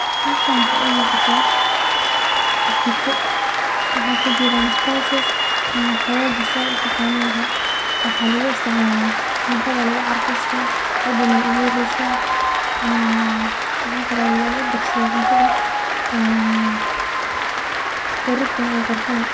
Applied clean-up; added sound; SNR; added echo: none; Applause / Cheering; -4 dB; reverberation time 0.5 s.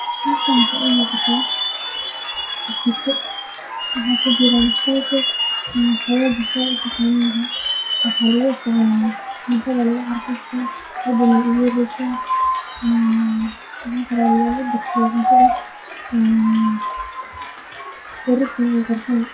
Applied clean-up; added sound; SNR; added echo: classical method WPE with log-MMSE.